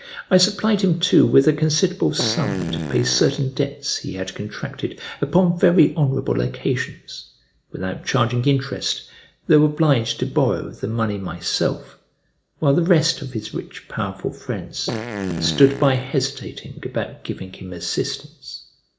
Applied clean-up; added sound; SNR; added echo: none; Fart; 7 dB; reverberation time 0.4 s.